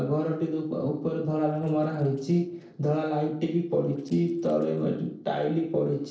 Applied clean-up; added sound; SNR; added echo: neural separator model SepFormer DNS4.